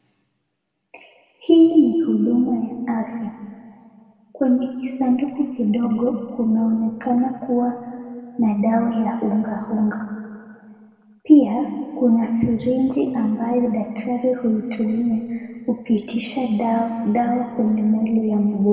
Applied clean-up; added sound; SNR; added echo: none; none; none; reverberation time 2.2 s.